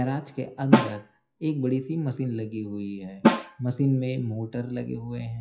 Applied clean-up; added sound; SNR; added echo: classical method WPE with log-MMSE.